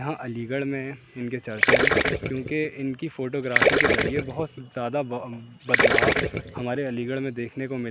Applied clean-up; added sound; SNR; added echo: none; Gurgling; -5 dB; none.